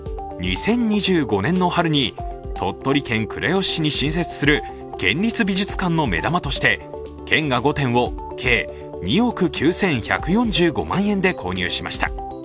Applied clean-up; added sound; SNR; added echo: none; none; none; none.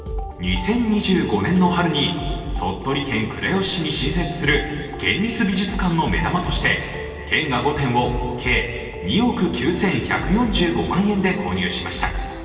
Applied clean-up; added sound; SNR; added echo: none; none; none; reverberation time 2.6 s.